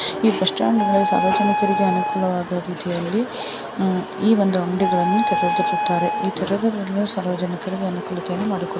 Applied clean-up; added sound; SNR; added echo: none; Wind instrument, woodwind instrument; 4 dB; none.